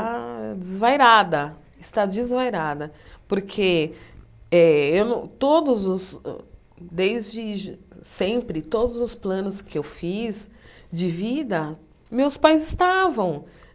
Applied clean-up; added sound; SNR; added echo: none; none; none; none.